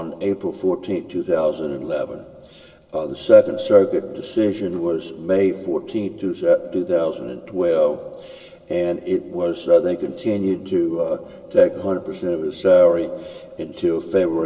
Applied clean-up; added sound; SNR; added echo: none; none; none; reverberation time 2.9 s.